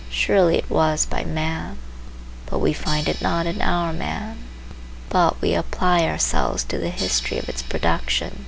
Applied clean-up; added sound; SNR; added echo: none; Crash cymbal; 18 dB; none.